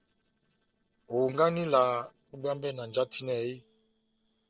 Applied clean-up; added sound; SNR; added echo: neural separator model SepFormer DNS4.